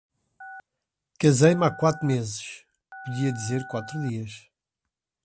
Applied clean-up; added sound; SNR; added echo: none; Telephone; 17 dB; none.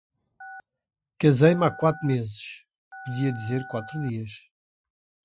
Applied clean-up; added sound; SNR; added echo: classical method Wiener filter.